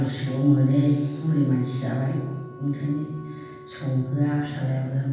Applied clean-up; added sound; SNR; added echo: none; Wind instrument, woodwind instrument; 20 dB; reverberation time 1.2 s.